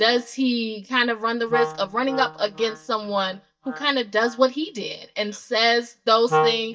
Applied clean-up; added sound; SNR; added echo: neural mask model DeepFilterNet 3.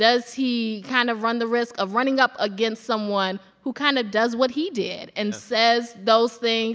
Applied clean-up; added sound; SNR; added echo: none; none; none; none.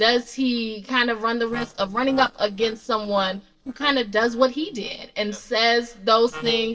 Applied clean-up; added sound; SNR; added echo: neural separator model SepFormer DNS4.